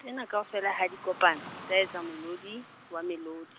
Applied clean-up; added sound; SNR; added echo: none; Car passing by / Traffic noise, roadway noise; 16 dB; none.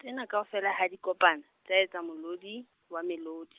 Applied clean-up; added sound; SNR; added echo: none; none; none; none.